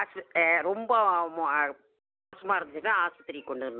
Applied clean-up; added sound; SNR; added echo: none; none; none; none.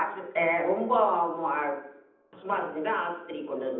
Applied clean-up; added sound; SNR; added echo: none; none; none; reverberation time 0.8 s.